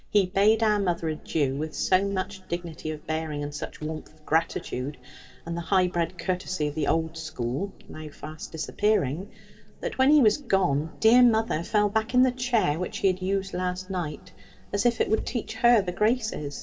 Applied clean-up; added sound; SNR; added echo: none; Engine / Car; 18 dB; reverberation time 2.1 s.